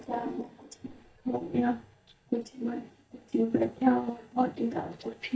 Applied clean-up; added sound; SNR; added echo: neural mask model DeepFilterNet 3.